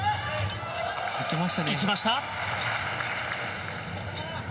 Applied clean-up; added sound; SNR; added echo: none; none; none; none.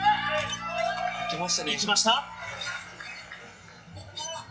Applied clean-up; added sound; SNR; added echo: classical method log-MMSE.